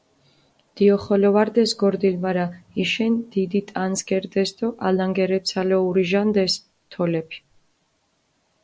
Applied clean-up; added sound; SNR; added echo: none; none; none; none.